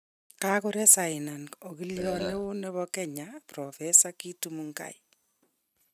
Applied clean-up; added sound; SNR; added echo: neural mask model RNNoise.